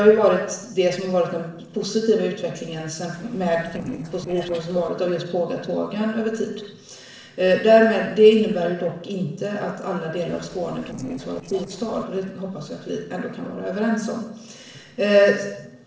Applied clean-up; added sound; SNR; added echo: neural separator model SepFormer DNS4.